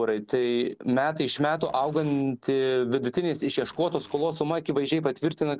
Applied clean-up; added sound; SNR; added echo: neural separator model SepFormer DNS4.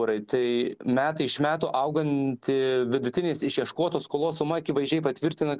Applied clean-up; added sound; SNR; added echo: none; none; none; none.